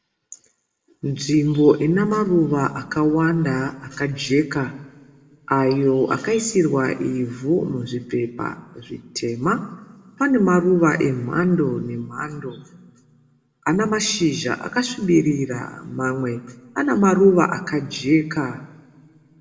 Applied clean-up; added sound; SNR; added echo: none; none; none; reverberation time 0.9 s.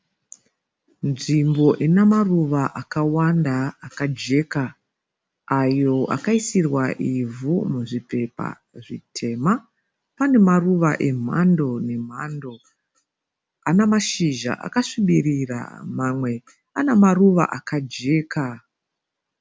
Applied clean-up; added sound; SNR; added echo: none; none; none; none.